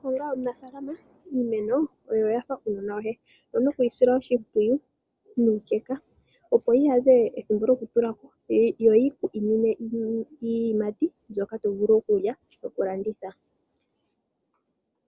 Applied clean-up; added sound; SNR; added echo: none; none; none; none.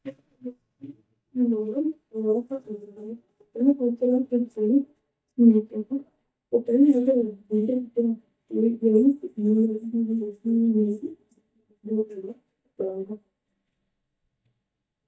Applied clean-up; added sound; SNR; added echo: neural mask model DeepFilterNet 3.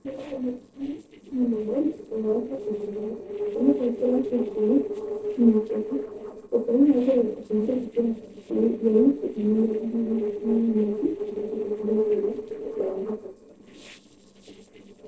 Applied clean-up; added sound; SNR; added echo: neural separator model SepFormer DNS4.